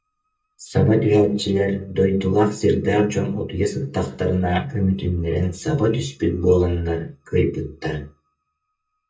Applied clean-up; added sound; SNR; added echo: neural mask model DeepFilterNet 3.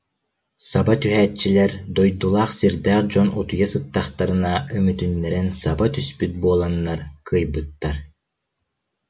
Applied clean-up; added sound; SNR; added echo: none; none; none; none.